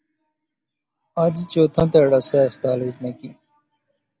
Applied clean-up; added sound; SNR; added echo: none; none; none; none.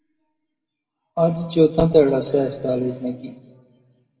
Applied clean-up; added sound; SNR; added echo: none; none; none; reverberation time 1.4 s.